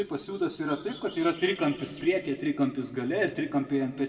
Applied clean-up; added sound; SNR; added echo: none; none; none; reverberation time 1.5 s.